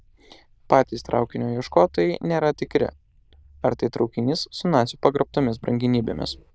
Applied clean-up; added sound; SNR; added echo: neural diffusion model UNIVERSE++.